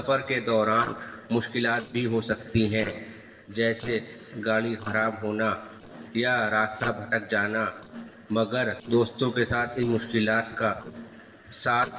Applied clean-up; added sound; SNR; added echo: neural separator model SepFormer DNS4.